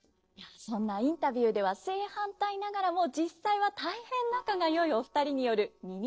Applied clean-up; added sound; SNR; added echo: neural separator model SepFormer DNS4.